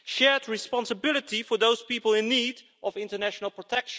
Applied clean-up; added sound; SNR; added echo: none; none; none; none.